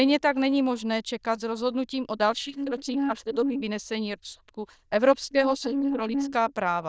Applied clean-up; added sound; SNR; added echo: neural diffusion model UNIVERSE++.